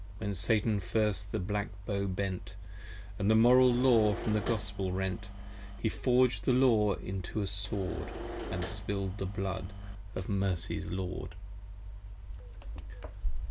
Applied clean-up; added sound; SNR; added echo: none; Engine / Mechanisms; 12 dB; none.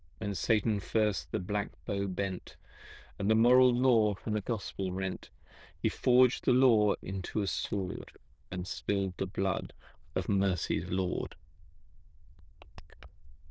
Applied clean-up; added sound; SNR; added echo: neural diffusion model UNIVERSE++.